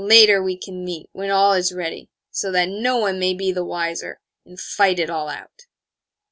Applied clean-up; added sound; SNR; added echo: none; none; none; none.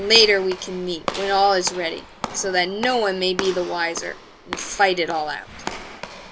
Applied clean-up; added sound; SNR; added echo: none; Walk, footsteps / Slam; 12 dB; none.